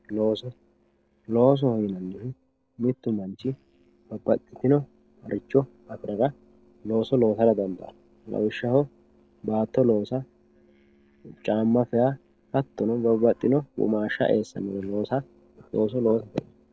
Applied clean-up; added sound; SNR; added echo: neural separator model SepFormer DNS4.